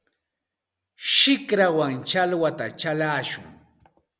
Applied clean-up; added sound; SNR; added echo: none; none; none; none.